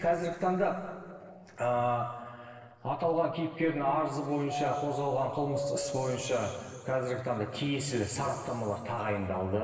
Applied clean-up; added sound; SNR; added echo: neural separator model SepFormer DNS4.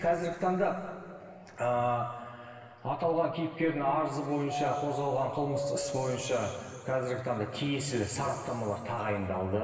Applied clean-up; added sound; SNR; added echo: none; Doorbell; 5 dB; reverberation time 2.5 s.